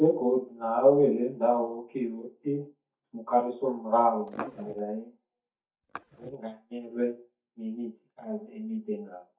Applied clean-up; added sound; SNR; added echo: neural mask model DeepFilterNet 3.